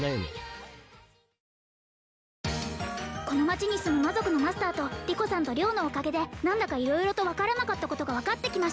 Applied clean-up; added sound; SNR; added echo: none; none; none; none.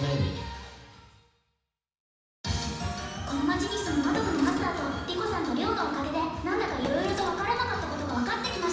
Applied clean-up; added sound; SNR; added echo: none; Drawer open or close; 10 dB; reverberation time 1.1 s.